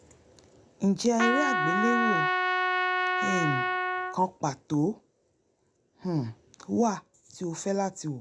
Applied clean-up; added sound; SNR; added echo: none; Trumpet; -3 dB; none.